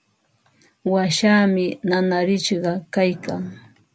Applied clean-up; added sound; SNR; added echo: none; none; none; none.